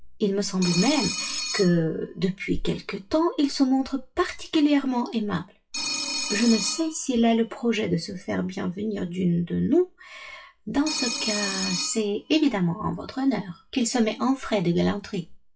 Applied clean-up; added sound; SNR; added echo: classical method WPE with log-MMSE.